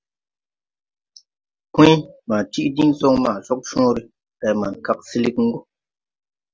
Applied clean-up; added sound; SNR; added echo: none; none; none; none.